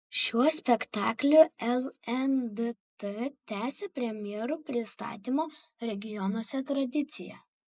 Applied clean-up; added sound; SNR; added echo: none; none; none; none.